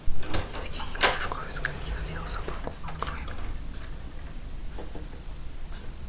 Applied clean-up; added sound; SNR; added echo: none; Sliding door; 8 dB; none.